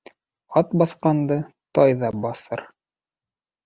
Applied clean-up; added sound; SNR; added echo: none; none; none; none.